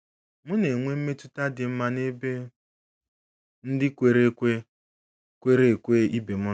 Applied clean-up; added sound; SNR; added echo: none; none; none; none.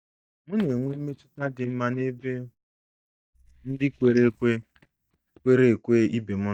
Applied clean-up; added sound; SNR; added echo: neural mask model DeepFilterNet 3.